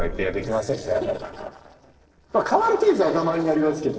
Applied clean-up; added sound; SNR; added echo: neural separator model SepFormer DNS4.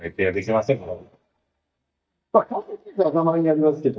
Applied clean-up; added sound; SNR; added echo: neural mask model DeepFilterNet 3.